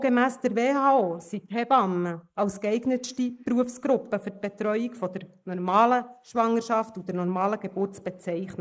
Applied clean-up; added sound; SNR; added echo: neural mask model Resemble Enhance denoiser.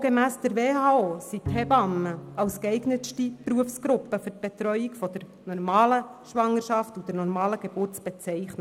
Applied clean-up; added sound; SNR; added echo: none; Bowed string instrument; 13 dB; none.